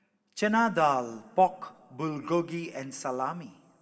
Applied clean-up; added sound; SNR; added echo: none; none; none; reverberation time 2.5 s.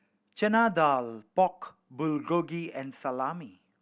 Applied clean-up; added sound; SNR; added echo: none; none; none; none.